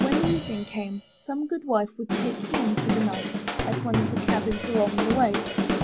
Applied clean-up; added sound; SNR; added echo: none; Drum / Drum kit; 0 dB; none.